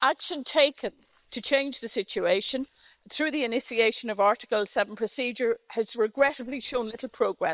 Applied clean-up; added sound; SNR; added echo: neural separator model SepFormer WHAM!.